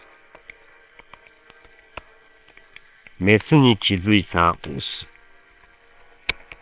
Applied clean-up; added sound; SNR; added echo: neural separator model SepFormer WHAM!.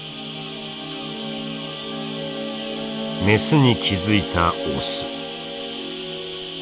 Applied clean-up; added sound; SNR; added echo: none; none; none; none.